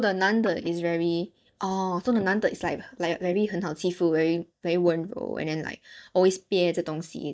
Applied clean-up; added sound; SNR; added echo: neural mask model DeepFilterNet 3.